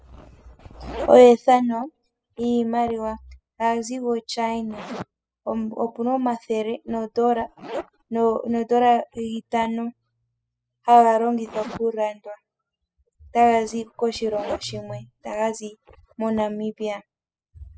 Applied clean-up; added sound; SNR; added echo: classical method spectral subtraction.